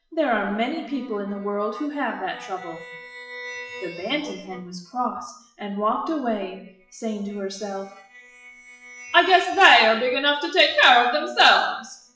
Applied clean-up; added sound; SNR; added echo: classical method WPE with log-MMSE.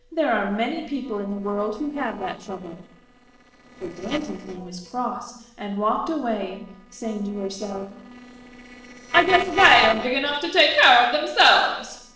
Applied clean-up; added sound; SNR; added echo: neural separator model SepFormer DNS4.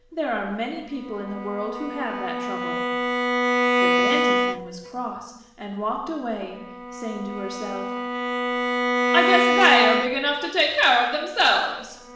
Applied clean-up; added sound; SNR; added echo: none; Bowed string instrument; 0 dB; reverberation time 0.9 s.